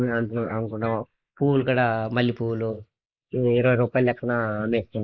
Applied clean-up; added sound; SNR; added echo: neural mask model Resemble Enhance denoiser.